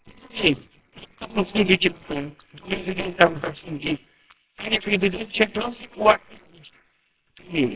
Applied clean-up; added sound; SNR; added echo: neural separator model SepFormer WHAMR!.